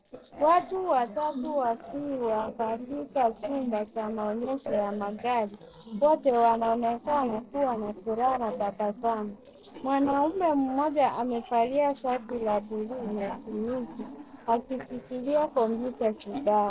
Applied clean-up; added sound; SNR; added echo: neural separator model SepFormer DNS4.